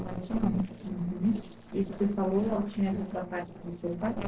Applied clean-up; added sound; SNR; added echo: neural separator model SepFormer DNS4.